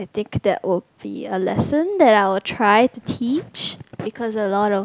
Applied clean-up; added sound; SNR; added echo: none; none; none; none.